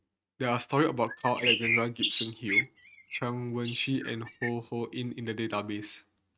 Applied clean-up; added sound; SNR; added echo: neural mask model RNNoise.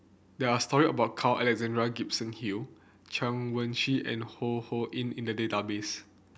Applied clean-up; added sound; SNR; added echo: none; none; none; none.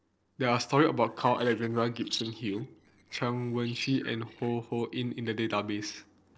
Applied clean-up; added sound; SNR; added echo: neural separator model SepFormer DNS4.